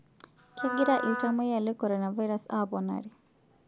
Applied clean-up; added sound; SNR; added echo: none; Wind instrument, woodwind instrument; 7 dB; none.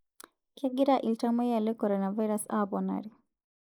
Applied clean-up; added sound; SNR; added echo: neural mask model Resemble Enhance denoiser.